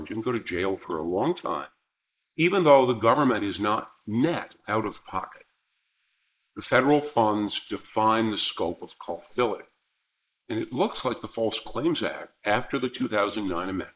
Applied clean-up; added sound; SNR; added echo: neural mask model Resemble Enhance denoiser.